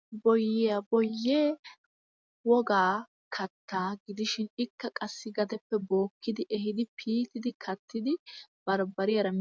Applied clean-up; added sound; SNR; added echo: none; none; none; none.